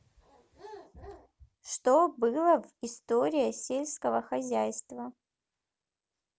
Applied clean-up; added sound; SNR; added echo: none; none; none; none.